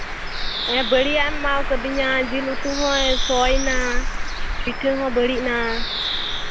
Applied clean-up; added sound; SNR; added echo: none; Bird; 0 dB; none.